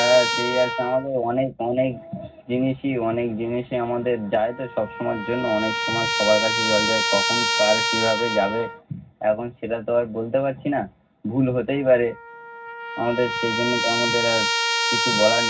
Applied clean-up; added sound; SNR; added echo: none; Trumpet; 3 dB; reverberation time 0.4 s.